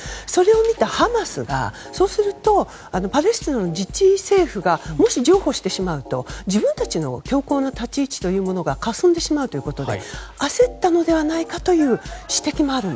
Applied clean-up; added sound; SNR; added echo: none; none; none; none.